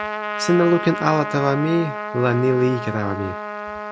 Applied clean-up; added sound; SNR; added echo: none; Trumpet; 7 dB; none.